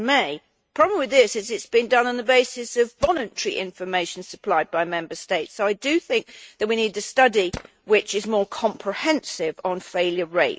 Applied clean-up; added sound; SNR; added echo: neural mask model RNNoise.